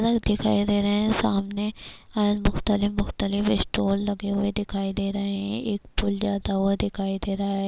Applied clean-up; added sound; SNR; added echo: none; none; none; none.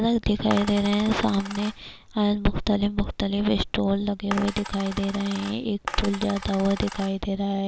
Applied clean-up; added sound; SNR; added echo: none; Coin (dropping); 12 dB; none.